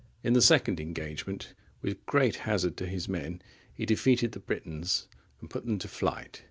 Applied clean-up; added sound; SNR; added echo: none; none; none; none.